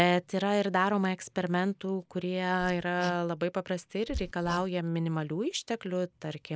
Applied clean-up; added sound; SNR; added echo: neural mask model Resemble Enhance denoiser.